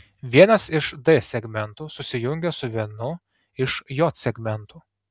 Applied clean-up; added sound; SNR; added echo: none; none; none; none.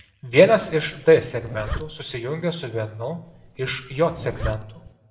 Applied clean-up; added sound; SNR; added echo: none; Zipper (clothing); 12 dB; reverberation time 0.7 s.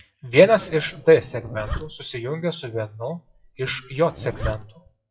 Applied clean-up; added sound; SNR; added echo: classical method WPE with log-MMSE.